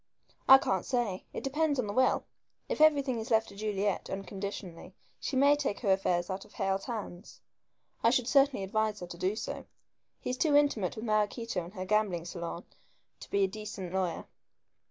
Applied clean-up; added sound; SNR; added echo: none; none; none; none.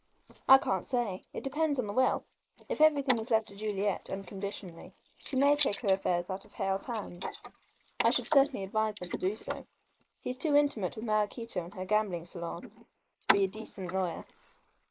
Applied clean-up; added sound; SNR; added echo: neural mask model Resemble Enhance denoiser.